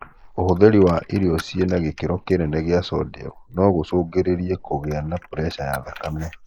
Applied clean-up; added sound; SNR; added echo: neural mask model Resemble Enhance denoiser.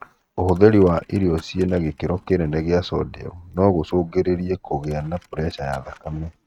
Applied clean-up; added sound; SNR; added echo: neural mask model RNNoise.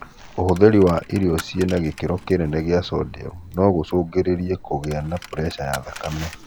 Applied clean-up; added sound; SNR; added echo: none; Coin (dropping); 19 dB; none.